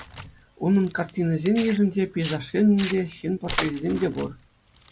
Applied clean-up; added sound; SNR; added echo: none; Tearing; 11 dB; none.